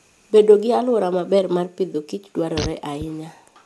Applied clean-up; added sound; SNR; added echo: none; Fart; 14 dB; none.